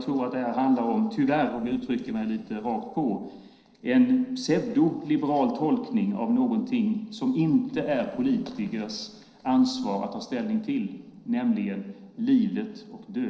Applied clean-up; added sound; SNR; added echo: neural separator model SepFormer DNS4.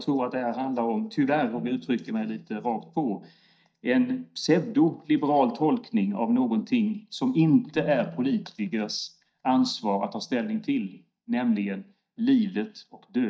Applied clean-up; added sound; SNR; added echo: neural mask model DeepFilterNet 3.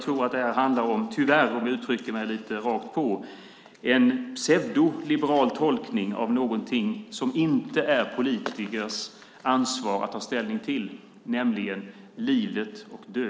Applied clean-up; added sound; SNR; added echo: none; none; none; none.